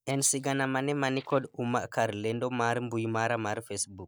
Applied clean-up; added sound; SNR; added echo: neural mask model DeepFilterNet 3.